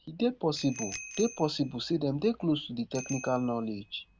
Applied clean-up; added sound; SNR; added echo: none; Bicycle bell; 16 dB; none.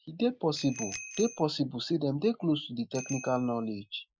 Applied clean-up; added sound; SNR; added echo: classical method Wiener filter.